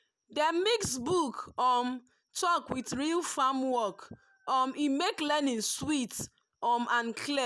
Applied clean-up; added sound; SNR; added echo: none; none; none; none.